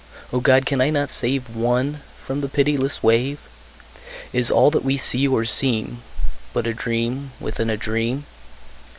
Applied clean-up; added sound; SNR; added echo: none; none; none; none.